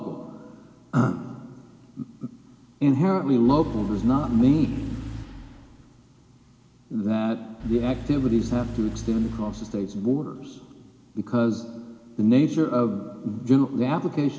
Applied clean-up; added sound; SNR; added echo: none; Engine / Car; 12 dB; none.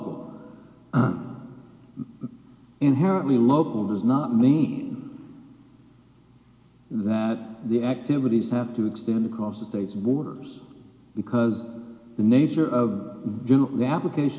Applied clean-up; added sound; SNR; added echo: none; none; none; none.